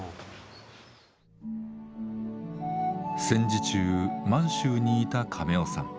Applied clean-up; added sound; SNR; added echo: none; none; none; none.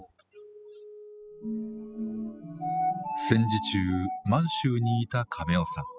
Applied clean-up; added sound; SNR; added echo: classical method spectral subtraction.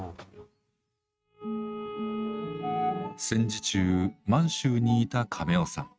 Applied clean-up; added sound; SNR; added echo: neural mask model RNNoise.